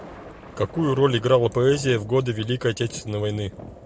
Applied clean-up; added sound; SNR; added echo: none; Thunder; 18 dB; none.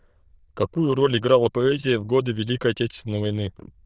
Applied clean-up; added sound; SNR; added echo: neural diffusion model UNIVERSE++.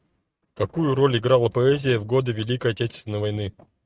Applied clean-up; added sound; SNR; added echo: neural mask model RNNoise.